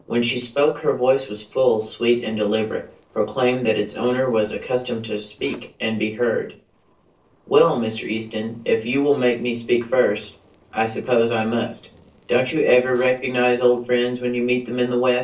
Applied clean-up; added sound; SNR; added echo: neural separator model SepFormer DNS4.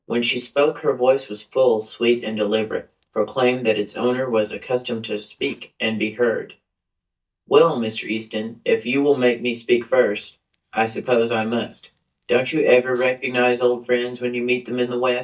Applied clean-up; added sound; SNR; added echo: neural mask model DeepFilterNet 3.